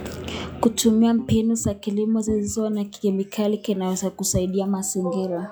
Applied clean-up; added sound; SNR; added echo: classical method log-MMSE.